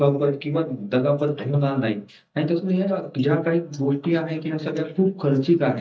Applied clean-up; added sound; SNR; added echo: neural mask model DeepFilterNet 3.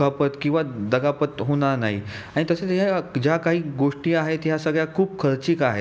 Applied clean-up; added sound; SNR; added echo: none; none; none; none.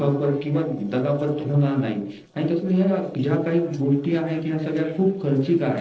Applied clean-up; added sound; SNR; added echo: neural separator model SepFormer DNS4.